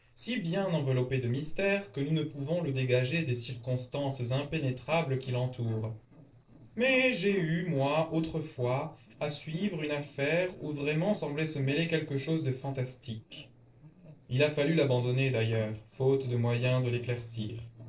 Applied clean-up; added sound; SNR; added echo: neural separator model SepFormer DNS4.